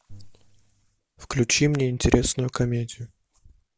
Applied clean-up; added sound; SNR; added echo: none; none; none; none.